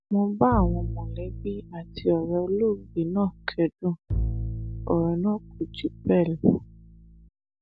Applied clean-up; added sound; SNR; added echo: none; Bowed string instrument; 7 dB; none.